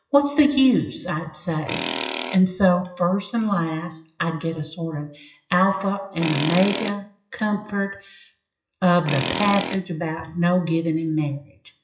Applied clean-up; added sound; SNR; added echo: classical method WPE with log-MMSE.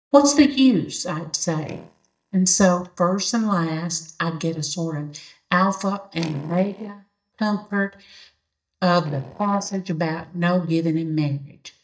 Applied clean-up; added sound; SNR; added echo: neural mask model DeepFilterNet 3.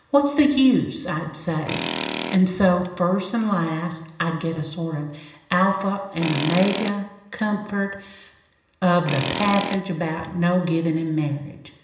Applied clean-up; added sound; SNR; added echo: none; Tools; 6 dB; reverberation time 0.9 s.